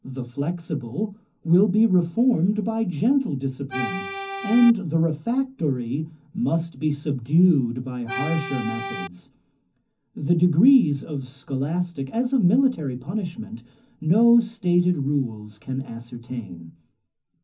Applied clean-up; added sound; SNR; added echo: none; Accordion; 6 dB; reverberation time 0.3 s.